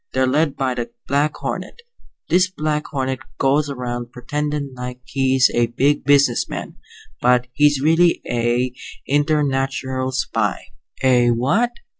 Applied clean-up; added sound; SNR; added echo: none; none; none; none.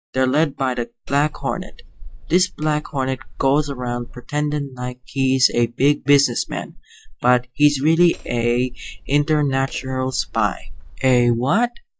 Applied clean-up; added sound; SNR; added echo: neural mask model DeepFilterNet 3.